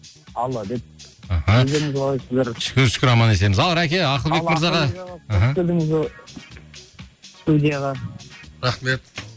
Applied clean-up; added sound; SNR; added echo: none; none; none; none.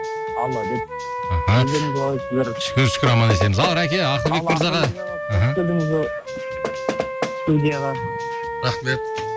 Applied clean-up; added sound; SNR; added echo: none; Wind instrument, woodwind instrument + Knock; 5 dB; none.